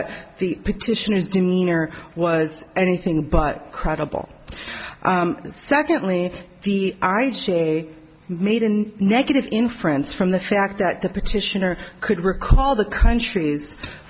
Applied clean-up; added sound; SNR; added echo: none; none; none; none.